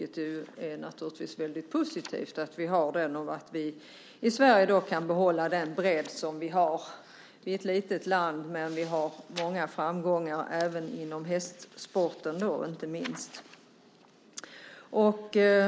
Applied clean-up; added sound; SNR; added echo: none; none; none; none.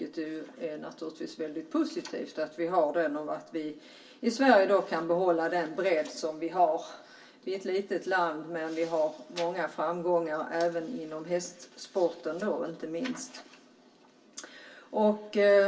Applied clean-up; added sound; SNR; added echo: none; none; none; reverberation time 0.2 s.